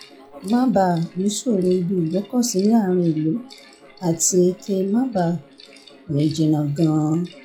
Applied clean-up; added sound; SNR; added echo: classical method log-MMSE.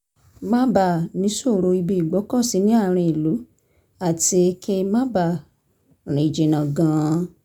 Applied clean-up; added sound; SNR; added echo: none; none; none; none.